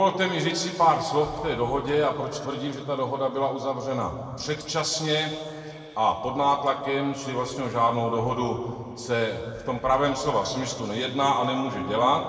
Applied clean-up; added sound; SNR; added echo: none; none; none; reverberation time 2.1 s.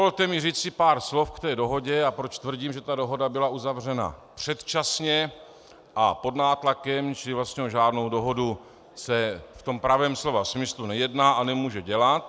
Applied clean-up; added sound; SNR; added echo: none; none; none; none.